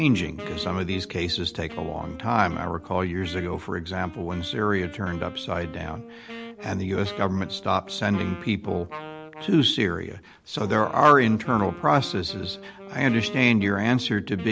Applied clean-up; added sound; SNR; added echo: none; Wind instrument, woodwind instrument; 16 dB; none.